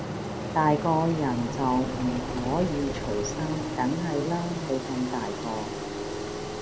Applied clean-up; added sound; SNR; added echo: none; Engine; 4 dB; none.